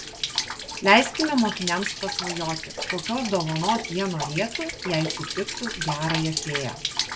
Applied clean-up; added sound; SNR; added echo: none; Rain; 5 dB; none.